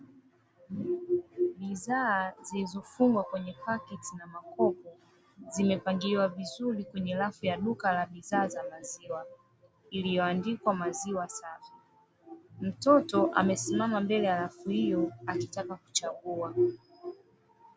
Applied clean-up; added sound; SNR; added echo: none; none; none; none.